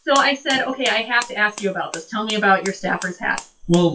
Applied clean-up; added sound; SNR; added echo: classical method WPE with log-MMSE.